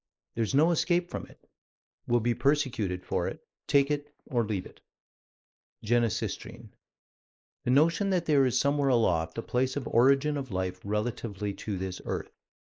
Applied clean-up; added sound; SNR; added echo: neural mask model Resemble Enhance denoiser.